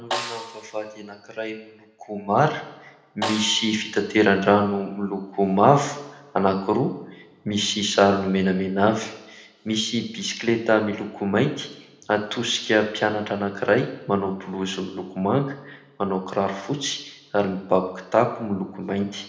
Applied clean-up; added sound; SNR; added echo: none; Snare drum; 13 dB; reverberation time 0.7 s.